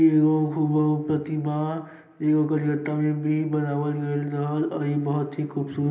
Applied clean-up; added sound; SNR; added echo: none; none; none; reverberation time 0.8 s.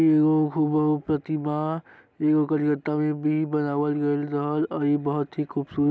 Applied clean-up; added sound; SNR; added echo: none; none; none; none.